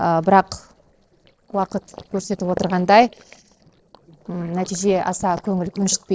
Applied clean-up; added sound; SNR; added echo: neural separator model SepFormer DNS4.